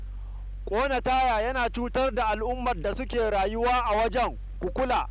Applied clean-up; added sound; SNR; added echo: none; Mechanical fan; 9 dB; none.